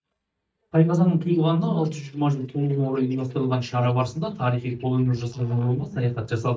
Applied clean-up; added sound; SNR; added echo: neural mask model DeepFilterNet 3.